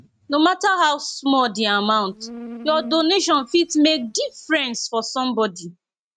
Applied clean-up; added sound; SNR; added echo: neural mask model RNNoise.